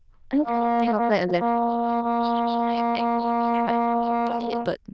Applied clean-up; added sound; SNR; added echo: neural diffusion model UNIVERSE++.